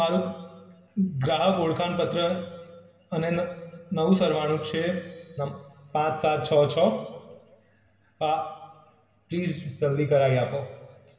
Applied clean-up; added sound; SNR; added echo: none; none; none; reverberation time 1.4 s.